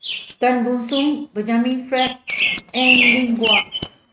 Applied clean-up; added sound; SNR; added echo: neural mask model RNNoise.